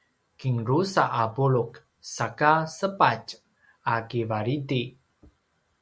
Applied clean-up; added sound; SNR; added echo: none; none; none; none.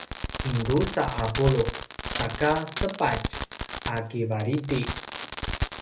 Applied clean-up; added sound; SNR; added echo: none; Fireworks; 3 dB; reverberation time 0.3 s.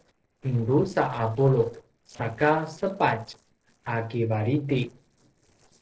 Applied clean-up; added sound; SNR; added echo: neural separator model SepFormer DNS4.